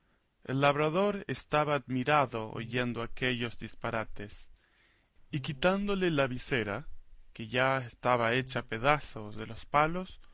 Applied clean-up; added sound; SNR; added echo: none; Buzz; 13 dB; none.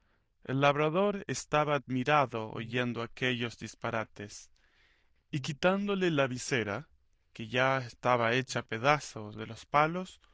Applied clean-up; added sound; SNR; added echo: neural diffusion model UNIVERSE++.